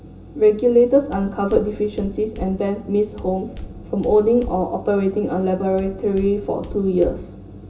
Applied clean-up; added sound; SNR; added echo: none; Walk, footsteps; 15 dB; reverberation time 0.2 s.